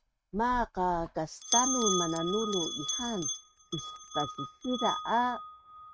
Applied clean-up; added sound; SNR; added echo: neural mask model RNNoise.